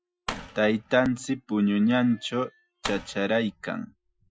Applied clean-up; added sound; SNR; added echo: classical method Wiener filter.